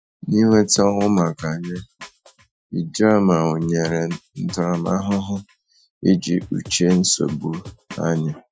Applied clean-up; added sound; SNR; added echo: classical method Wiener filter.